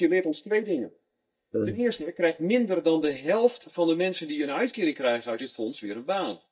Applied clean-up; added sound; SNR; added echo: neural mask model DeepFilterNet 3.